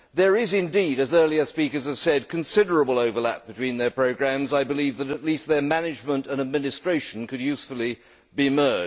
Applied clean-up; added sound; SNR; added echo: none; none; none; none.